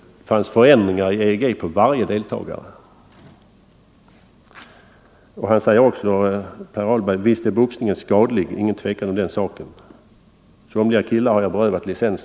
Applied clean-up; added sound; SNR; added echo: none; none; none; none.